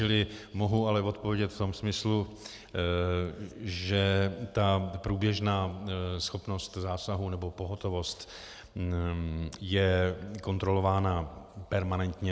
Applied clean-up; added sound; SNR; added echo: none; none; none; none.